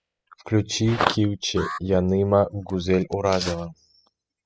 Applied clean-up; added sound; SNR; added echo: classical method spectral subtraction.